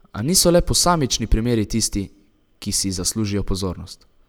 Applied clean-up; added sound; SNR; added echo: none; none; none; none.